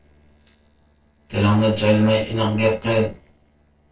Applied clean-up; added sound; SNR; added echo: neural separator model SepFormer DNS4.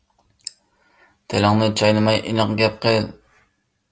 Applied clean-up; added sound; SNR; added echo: none; none; none; none.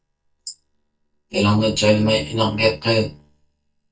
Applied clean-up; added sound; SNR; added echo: neural mask model DeepFilterNet 3.